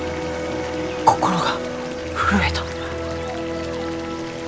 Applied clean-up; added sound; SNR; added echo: none; Brass instrument + Fill (with liquid) / Bathtub (filling or washing) / Water tap, faucet; 13 dB; none.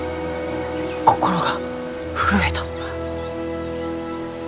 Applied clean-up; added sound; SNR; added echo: none; none; none; none.